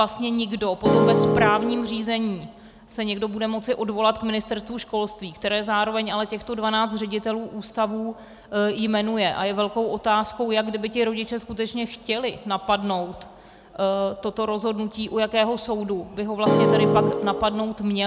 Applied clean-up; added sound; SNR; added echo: none; Keyboard (musical); -5 dB; none.